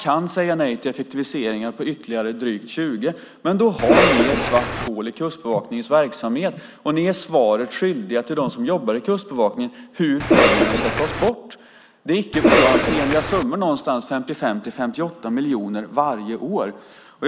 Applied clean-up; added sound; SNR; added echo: none; Cough; -4 dB; none.